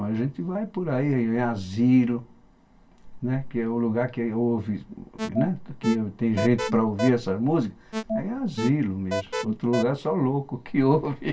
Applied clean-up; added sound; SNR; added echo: none; Alarm; 6 dB; reverberation time 0.1 s.